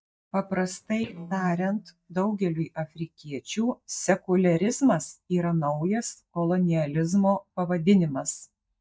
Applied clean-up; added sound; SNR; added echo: neural mask model DeepFilterNet 3.